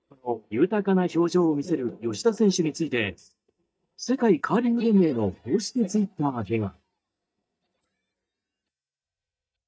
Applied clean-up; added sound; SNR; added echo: neural mask model DeepFilterNet 3.